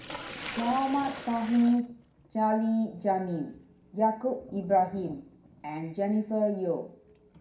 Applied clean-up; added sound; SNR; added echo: none; Sink (filling or washing); 17 dB; reverberation time 0.5 s.